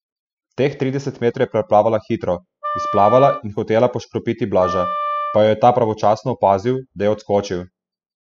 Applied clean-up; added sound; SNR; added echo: classical method spectral subtraction.